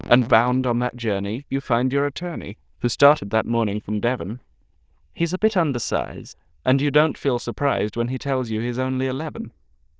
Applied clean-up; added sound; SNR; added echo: neural diffusion model UNIVERSE++.